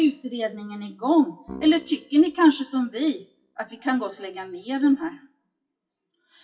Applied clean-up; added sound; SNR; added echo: classical method WPE with log-MMSE.